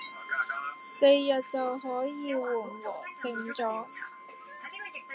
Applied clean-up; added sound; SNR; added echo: none; Brass instrument; 16 dB; none.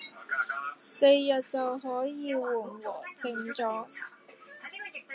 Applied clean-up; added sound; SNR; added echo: none; none; none; none.